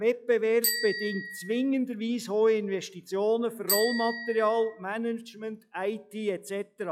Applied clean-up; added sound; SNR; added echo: classical method log-MMSE.